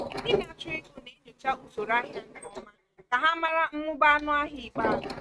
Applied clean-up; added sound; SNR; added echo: neural mask model RNNoise.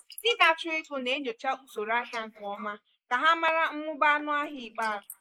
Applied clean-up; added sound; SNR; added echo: neural mask model Resemble Enhance denoiser.